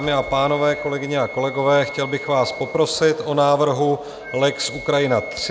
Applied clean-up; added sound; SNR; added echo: none; Wind instrument, woodwind instrument; 15 dB; none.